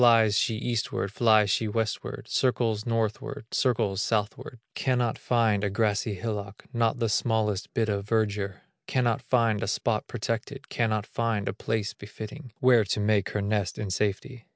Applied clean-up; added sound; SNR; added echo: none; none; none; none.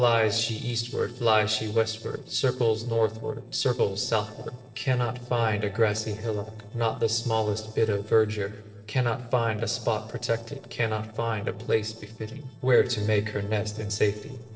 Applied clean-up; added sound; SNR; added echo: neural separator model SepFormer DNS4.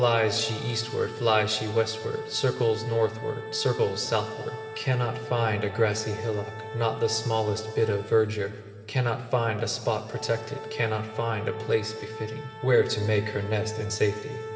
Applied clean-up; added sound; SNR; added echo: none; Organ; 12 dB; reverberation time 2.5 s.